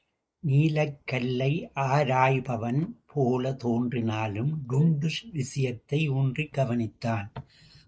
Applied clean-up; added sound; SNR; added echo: neural mask model Resemble Enhance denoiser.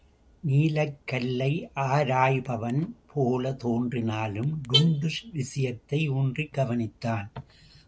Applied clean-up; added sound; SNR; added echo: none; Alarm / Car; 12 dB; none.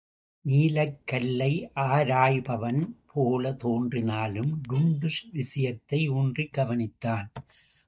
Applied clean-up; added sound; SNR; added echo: neural mask model DeepFilterNet 3.